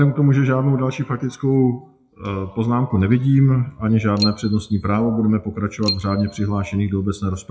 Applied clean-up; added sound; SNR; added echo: classical method WPE with log-MMSE.